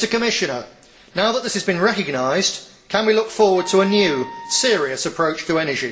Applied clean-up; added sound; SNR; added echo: none; Wind instrument, woodwind instrument; 18 dB; reverberation time 0.6 s.